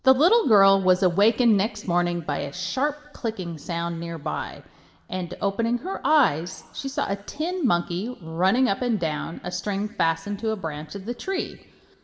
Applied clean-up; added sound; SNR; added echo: none; none; none; reverberation time 1.4 s.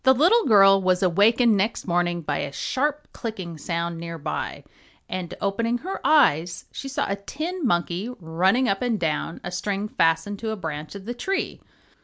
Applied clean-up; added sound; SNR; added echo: none; none; none; none.